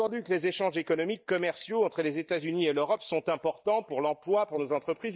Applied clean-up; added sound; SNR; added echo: neural mask model DeepFilterNet 3.